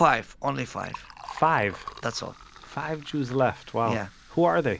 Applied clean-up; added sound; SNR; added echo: none; Liquid; 19 dB; none.